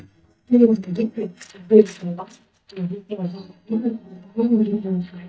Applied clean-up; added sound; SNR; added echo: neural mask model DeepFilterNet 3.